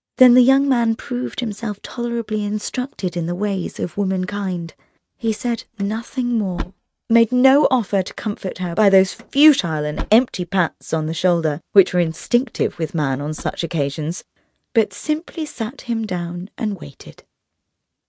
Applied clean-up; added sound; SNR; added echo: neural mask model RNNoise.